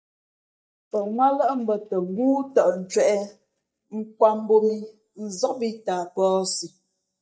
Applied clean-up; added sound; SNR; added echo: neural mask model DeepFilterNet 3.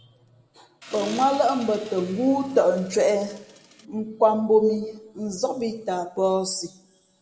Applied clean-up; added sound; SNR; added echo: none; Accelerating, revving, vroom; 17 dB; reverberation time 0.6 s.